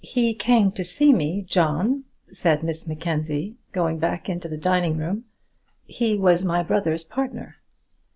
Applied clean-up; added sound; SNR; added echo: none; none; none; none.